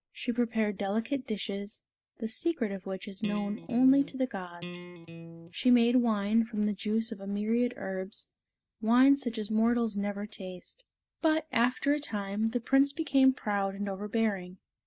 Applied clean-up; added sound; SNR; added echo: neural mask model DeepFilterNet 3.